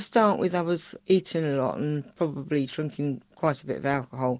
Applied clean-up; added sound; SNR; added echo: none; none; none; none.